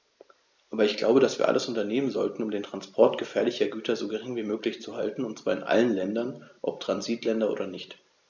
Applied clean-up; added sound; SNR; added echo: neural mask model Resemble Enhance denoiser.